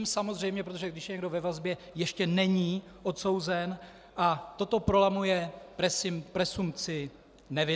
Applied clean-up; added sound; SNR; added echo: none; none; none; none.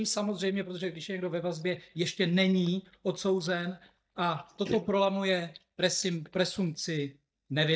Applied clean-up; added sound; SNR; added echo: neural mask model DeepFilterNet 3.